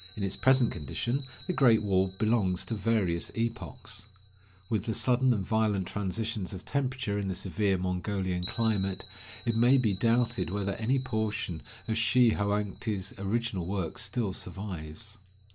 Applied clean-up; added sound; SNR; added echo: none; Bell; 15 dB; none.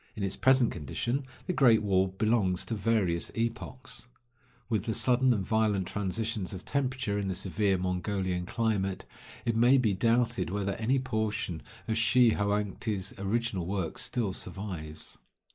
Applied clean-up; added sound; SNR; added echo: neural mask model Resemble Enhance denoiser.